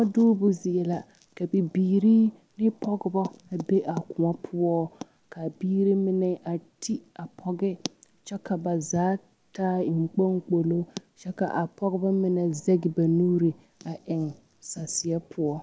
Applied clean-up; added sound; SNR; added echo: none; none; none; none.